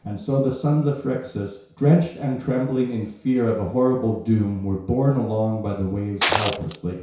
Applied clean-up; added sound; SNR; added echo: none; Shatter; 2 dB; reverberation time 0.6 s.